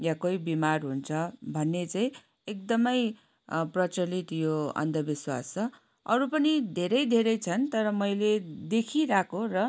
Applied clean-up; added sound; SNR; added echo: none; none; none; none.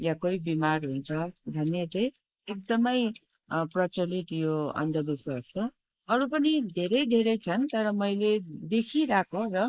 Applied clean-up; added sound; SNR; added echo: neural mask model Resemble Enhance denoiser.